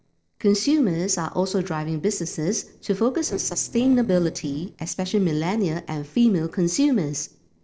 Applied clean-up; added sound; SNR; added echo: neural separator model SepFormer DNS4.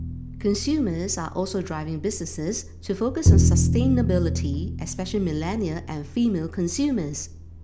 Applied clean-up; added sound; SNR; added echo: none; Bowed string instrument; -1 dB; none.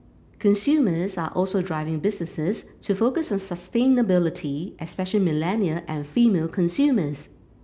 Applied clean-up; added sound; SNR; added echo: none; none; none; none.